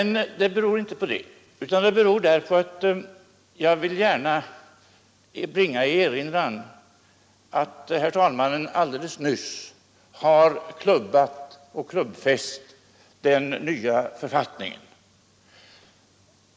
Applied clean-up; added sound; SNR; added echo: none; none; none; none.